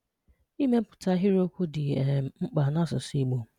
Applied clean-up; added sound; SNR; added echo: none; none; none; none.